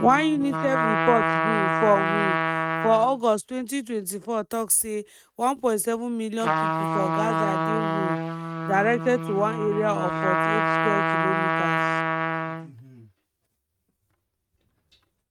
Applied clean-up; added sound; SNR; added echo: neural mask model RNNoise.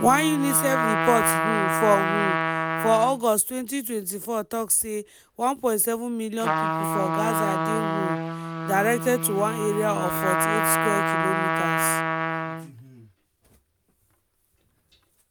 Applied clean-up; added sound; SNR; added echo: none; Trumpet; 1 dB; none.